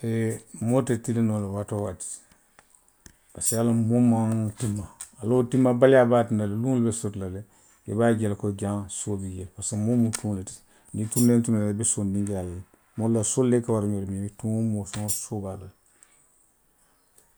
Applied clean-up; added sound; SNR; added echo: none; Tambourine; 11 dB; none.